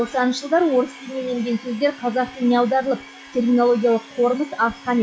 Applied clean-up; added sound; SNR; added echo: classical method log-MMSE.